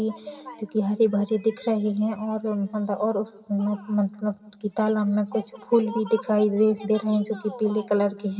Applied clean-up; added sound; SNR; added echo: none; none; none; reverberation time 1.6 s.